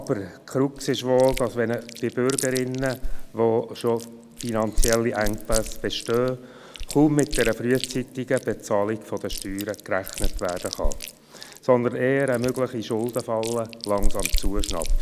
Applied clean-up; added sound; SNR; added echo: none; Chewing, mastication; 3 dB; none.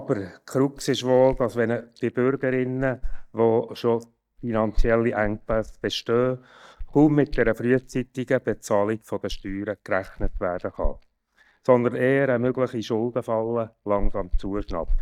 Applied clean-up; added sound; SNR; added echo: neural mask model DeepFilterNet 3.